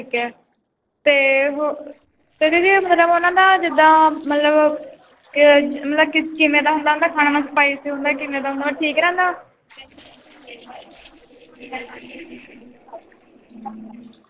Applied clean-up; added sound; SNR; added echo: neural separator model SepFormer DNS4.